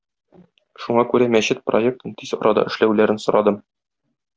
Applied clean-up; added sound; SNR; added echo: none; none; none; none.